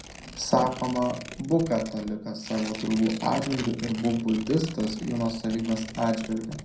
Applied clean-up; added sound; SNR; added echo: none; Tearing; 14 dB; reverberation time 0.5 s.